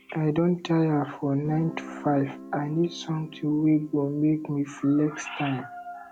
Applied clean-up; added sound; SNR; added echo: none; Guitar; 19 dB; none.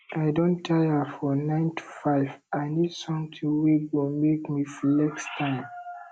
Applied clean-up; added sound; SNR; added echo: none; none; none; none.